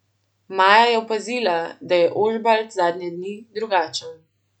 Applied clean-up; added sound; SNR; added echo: none; none; none; none.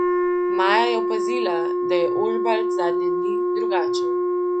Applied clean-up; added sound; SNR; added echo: none; Wind instrument, woodwind instrument; -5 dB; none.